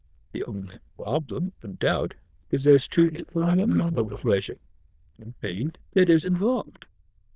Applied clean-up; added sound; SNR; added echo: neural diffusion model UNIVERSE++.